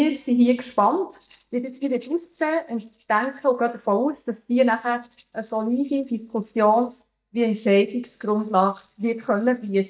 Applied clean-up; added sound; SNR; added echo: neural mask model DeepFilterNet 3.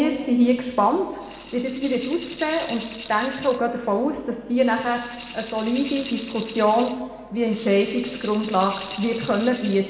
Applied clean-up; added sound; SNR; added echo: none; Rattle (instrument); 16 dB; reverberation time 1.4 s.